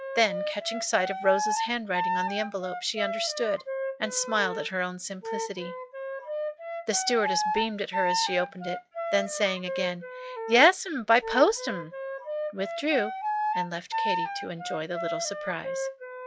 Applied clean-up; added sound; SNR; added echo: classical method log-MMSE.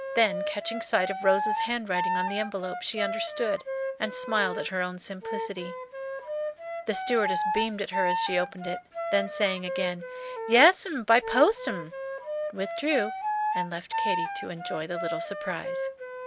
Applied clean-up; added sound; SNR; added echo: none; Wind instrument, woodwind instrument; 4 dB; none.